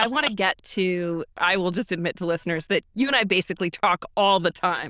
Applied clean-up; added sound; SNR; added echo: neural diffusion model UNIVERSE++.